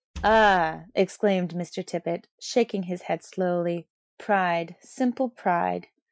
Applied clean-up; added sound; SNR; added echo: classical method Wiener filter.